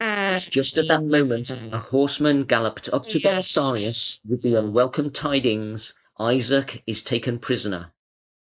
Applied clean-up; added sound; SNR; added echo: neural mask model Resemble Enhance denoiser.